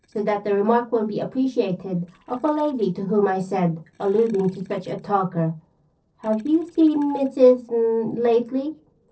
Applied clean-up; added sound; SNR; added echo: neural separator model SepFormer DNS4.